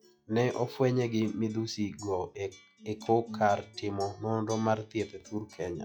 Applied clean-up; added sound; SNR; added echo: classical method log-MMSE.